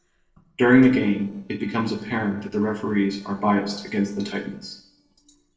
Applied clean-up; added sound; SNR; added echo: neural separator model SepFormer DNS4.